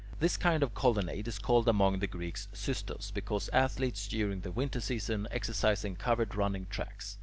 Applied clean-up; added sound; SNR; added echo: none; none; none; none.